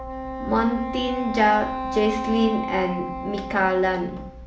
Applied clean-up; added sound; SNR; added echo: none; Wind instrument, woodwind instrument; 7 dB; none.